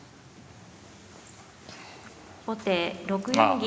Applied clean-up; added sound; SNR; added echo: none; none; none; none.